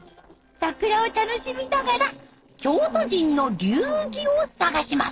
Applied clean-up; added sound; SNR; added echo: neural separator model SepFormer DNS4.